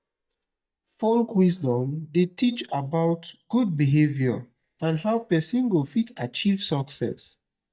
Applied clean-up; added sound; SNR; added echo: neural mask model DeepFilterNet 3.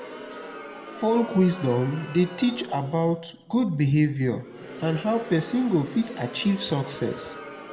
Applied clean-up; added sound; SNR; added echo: none; Crowd; 14 dB; reverberation time 0.6 s.